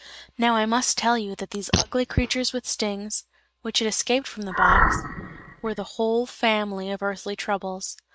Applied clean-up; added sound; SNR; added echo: neural mask model RNNoise.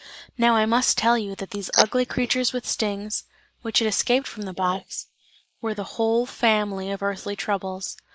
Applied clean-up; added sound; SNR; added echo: neural mask model Resemble Enhance denoiser.